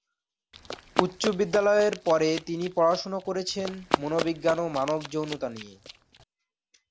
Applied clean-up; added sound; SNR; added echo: none; Run; 8 dB; none.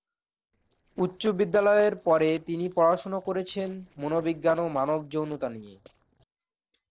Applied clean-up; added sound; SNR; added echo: neural separator model SepFormer DNS4.